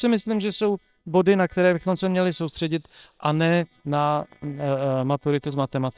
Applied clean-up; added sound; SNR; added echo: neural separator model SepFormer WHAM!.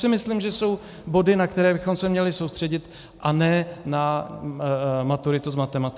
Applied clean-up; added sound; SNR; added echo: none; none; none; none.